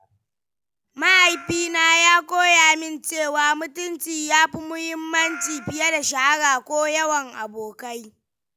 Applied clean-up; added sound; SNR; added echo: none; Meow; 17 dB; none.